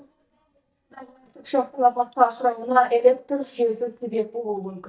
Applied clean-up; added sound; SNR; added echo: neural mask model DeepFilterNet 3.